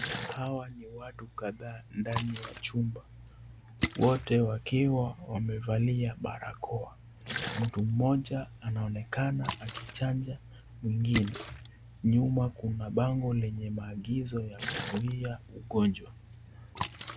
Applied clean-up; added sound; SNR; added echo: none; Splash, splatter; 9 dB; none.